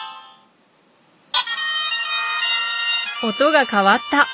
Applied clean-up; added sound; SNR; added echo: none; none; none; none.